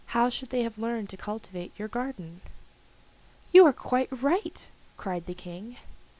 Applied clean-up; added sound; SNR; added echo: none; none; none; none.